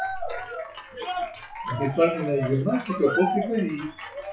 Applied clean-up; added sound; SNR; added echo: classical method WPE with log-MMSE.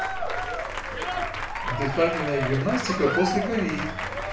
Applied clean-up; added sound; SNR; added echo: none; Applause / Crowd; 3 dB; reverberation time 0.3 s.